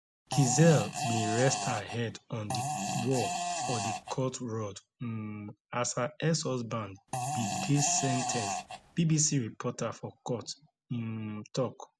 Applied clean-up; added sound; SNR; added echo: none; Fart; 3 dB; none.